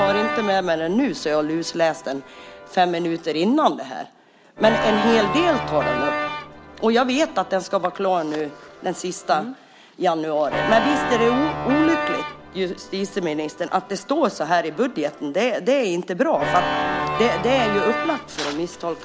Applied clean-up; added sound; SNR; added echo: none; Organ; 6 dB; none.